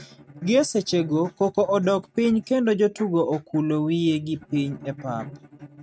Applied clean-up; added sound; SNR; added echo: neural mask model RNNoise.